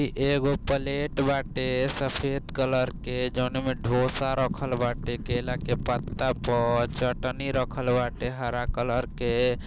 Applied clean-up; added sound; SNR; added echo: none; Wind / Fire; 8 dB; none.